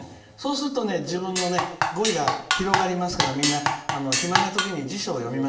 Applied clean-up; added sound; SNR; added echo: none; Drum kit; -1 dB; reverberation time 0.8 s.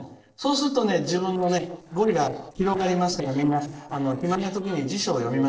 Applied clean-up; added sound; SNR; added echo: neural separator model SepFormer DNS4.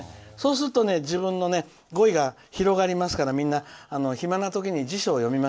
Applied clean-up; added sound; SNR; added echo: none; none; none; none.